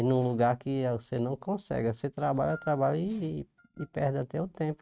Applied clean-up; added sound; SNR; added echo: neural mask model RNNoise.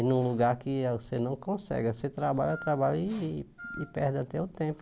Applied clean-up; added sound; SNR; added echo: none; Wind instrument, woodwind instrument; 15 dB; none.